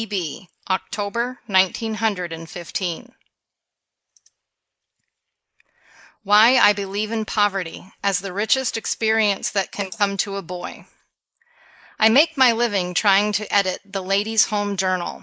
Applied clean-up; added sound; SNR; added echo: neural mask model Resemble Enhance denoiser.